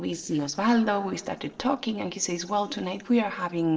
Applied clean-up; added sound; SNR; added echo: neural separator model SepFormer DNS4.